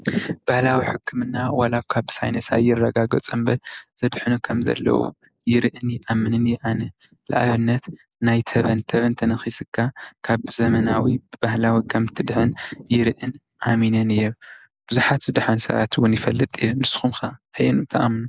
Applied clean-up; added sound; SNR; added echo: none; none; none; none.